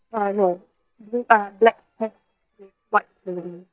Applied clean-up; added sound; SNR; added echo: neural mask model DeepFilterNet 3.